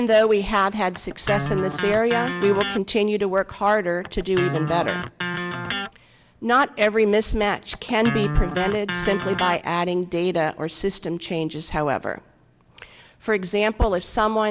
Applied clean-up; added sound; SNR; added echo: none; Electric guitar; 7 dB; none.